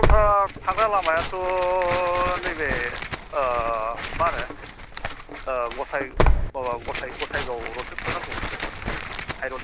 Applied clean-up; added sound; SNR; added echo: none; Tearing; 0 dB; none.